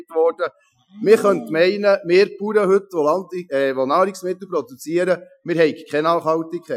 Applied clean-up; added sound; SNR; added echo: classical method Wiener filter.